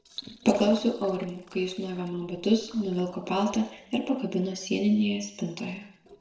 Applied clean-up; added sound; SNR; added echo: neural separator model SepFormer DNS4.